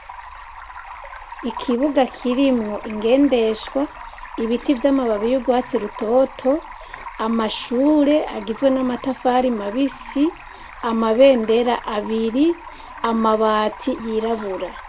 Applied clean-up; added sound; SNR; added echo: none; Stream; 16 dB; none.